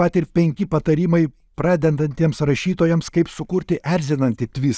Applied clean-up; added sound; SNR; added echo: none; none; none; none.